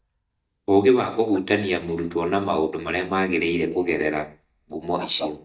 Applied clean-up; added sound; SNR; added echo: neural mask model DeepFilterNet 3.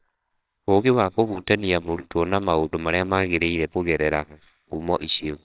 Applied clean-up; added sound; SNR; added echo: neural separator model SepFormer WHAMR!.